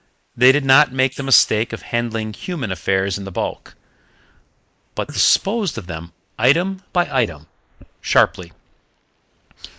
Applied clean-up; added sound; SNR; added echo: neural mask model Resemble Enhance denoiser.